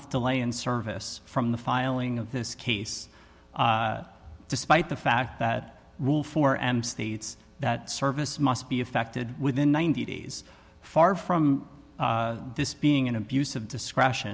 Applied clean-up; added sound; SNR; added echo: none; none; none; none.